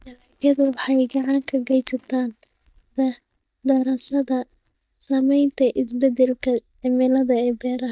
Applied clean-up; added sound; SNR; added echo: neural mask model DeepFilterNet 3.